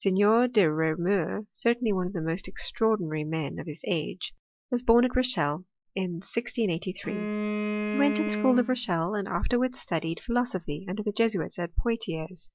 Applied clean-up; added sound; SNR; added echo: neural mask model DeepFilterNet 3.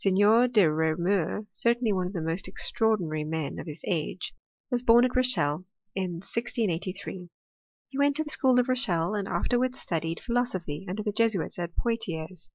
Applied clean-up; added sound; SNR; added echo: neural mask model Resemble Enhance denoiser.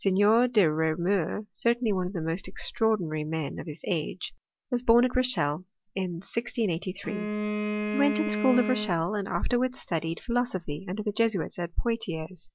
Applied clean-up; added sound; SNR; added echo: none; Bowed string instrument; 5 dB; none.